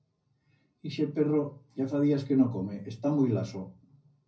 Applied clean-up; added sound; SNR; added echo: none; none; none; reverberation time 0.4 s.